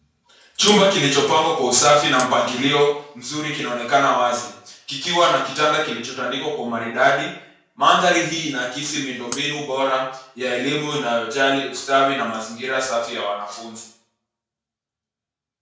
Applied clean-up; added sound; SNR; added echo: none; Shatter; 19 dB; reverberation time 0.5 s.